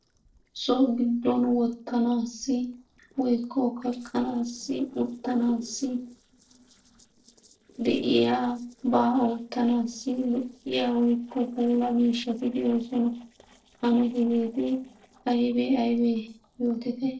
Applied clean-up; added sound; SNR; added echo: neural separator model SepFormer DNS4.